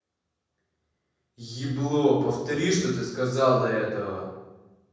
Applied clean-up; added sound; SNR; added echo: none; none; none; reverberation time 1.1 s.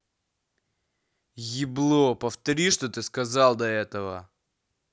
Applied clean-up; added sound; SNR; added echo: none; none; none; none.